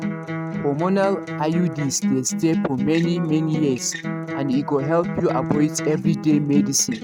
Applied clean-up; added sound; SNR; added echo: neural mask model RNNoise.